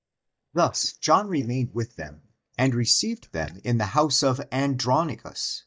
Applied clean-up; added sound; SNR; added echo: neural mask model DeepFilterNet 3.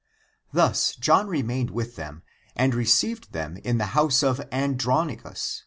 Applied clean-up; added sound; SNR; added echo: none; none; none; none.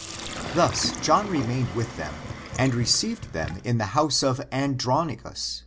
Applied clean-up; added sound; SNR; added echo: none; Sink (filling or washing); 11 dB; none.